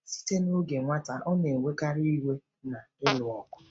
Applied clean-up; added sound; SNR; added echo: neural mask model RNNoise.